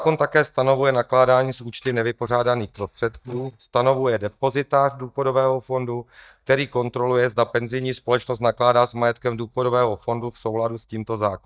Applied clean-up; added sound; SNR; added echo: neural mask model DeepFilterNet 3.